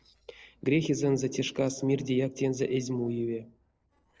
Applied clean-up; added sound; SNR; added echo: neural separator model SepFormer DNS4.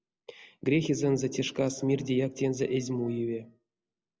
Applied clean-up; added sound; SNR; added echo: none; none; none; none.